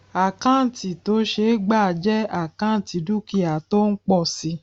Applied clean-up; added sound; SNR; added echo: none; none; none; none.